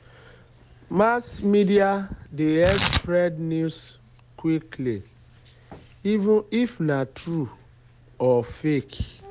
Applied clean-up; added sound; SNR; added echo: none; Tearing; 12 dB; none.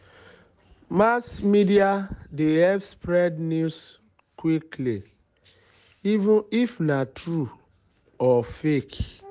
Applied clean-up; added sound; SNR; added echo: none; none; none; none.